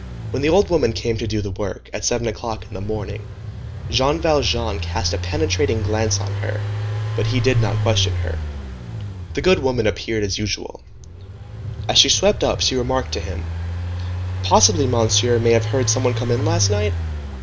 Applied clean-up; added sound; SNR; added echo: none; Engine; 4 dB; none.